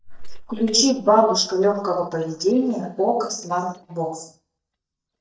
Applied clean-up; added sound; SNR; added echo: neural mask model DeepFilterNet 3.